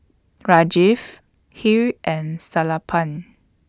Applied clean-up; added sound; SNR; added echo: none; none; none; none.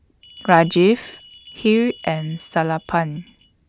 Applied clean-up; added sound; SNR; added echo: none; Bell; 19 dB; none.